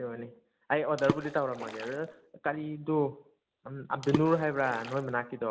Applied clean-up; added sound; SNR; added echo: none; Water / Splash, splatter; 5 dB; none.